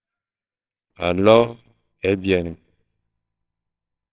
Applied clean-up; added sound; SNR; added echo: neural separator model SepFormer WHAMR!.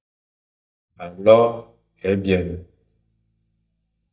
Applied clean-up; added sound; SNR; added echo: neural mask model DeepFilterNet 3.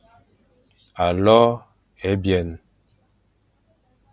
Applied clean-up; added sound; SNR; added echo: none; none; none; none.